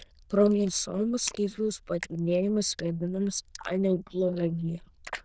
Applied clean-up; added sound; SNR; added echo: neural diffusion model UNIVERSE++.